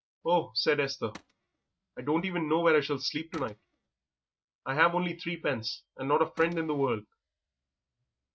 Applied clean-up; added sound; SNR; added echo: neural mask model RNNoise.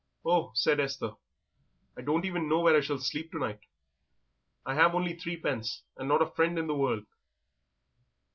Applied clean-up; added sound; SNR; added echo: none; none; none; none.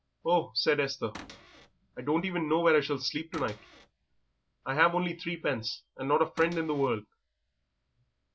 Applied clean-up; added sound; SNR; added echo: none; Cupboard open or close / Door; 17 dB; none.